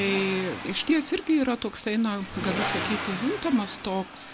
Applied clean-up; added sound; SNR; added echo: none; Accelerating, revving, vroom; 8 dB; none.